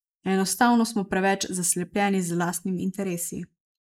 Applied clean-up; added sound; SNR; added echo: neural mask model Resemble Enhance denoiser.